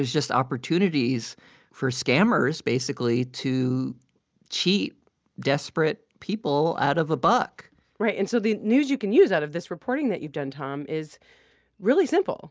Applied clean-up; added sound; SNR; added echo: none; none; none; none.